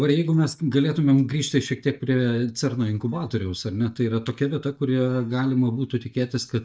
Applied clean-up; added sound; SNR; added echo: neural mask model DeepFilterNet 3.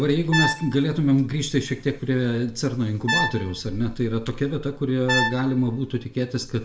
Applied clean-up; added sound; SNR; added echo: none; Brass instrument; 6 dB; reverberation time 0.9 s.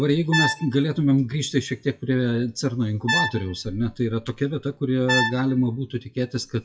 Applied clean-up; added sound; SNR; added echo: classical method WPE with log-MMSE.